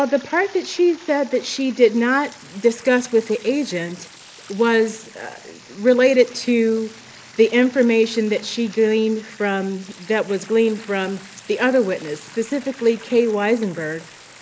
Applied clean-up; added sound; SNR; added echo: neural mask model Resemble Enhance denoiser.